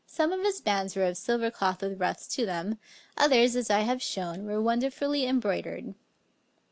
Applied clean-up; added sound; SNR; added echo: none; none; none; none.